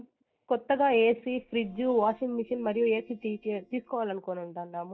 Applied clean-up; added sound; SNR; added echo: neural mask model DeepFilterNet 3.